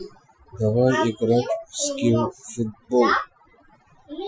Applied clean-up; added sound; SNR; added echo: classical method Wiener filter.